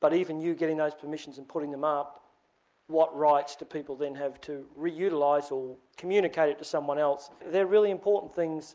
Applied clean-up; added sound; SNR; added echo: neural mask model Resemble Enhance denoiser.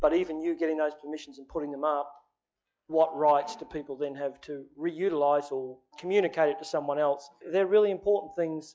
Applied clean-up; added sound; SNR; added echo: classical method log-MMSE.